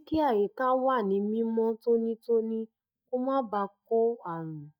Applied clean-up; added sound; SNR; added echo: neural mask model DeepFilterNet 3.